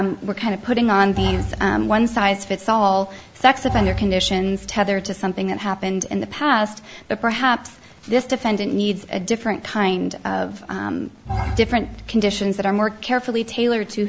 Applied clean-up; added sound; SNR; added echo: none; Bowed string instrument; 7 dB; none.